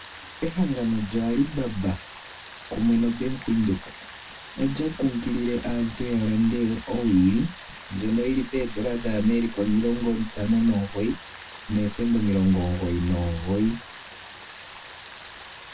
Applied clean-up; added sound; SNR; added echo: none; Rain; 17 dB; reverberation time 0.1 s.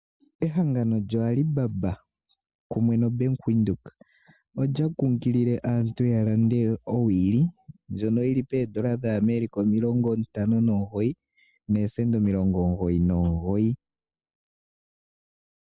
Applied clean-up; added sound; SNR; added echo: none; none; none; none.